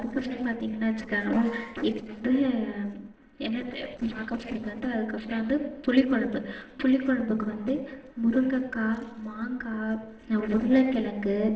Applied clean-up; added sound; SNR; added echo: neural separator model SepFormer DNS4.